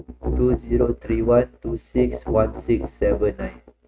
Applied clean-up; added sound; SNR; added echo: neural mask model RNNoise.